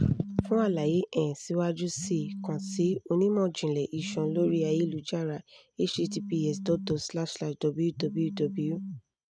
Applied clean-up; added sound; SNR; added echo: neural mask model RNNoise.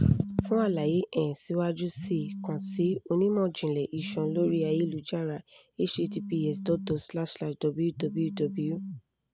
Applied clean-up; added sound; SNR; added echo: none; Telephone; 11 dB; none.